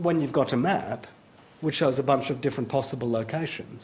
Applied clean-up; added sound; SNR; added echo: none; none; none; none.